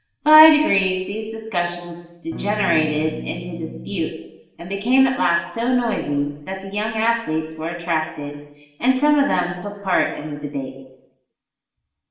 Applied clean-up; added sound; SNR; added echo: none; Electric guitar / Strum; 10 dB; reverberation time 0.8 s.